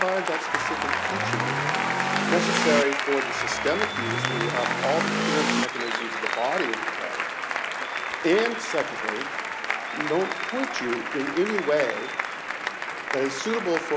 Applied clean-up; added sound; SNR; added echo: none; Applause + Accelerating, revving, vroom / Car; -1 dB; none.